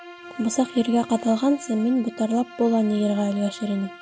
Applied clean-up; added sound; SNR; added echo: none; Bowed string instrument; 18 dB; none.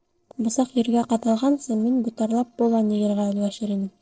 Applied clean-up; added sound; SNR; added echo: neural separator model SepFormer DNS4.